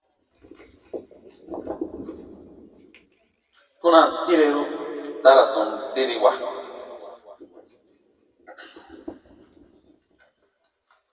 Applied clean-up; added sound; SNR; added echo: none; none; none; reverberation time 2.3 s.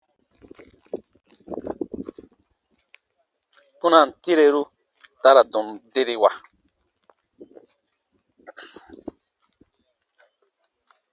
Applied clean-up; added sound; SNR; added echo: none; none; none; none.